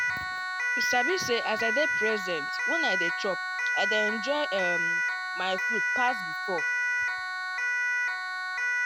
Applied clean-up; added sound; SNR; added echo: none; Siren; -4 dB; none.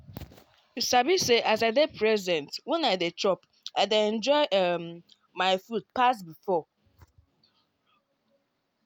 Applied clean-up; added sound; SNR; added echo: none; none; none; none.